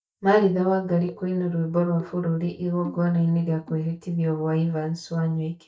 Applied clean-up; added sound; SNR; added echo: neural mask model DeepFilterNet 3.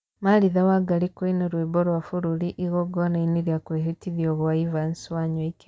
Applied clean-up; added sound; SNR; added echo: none; none; none; none.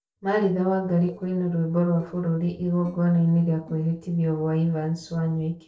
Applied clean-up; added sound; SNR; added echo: neural separator model SepFormer DNS4.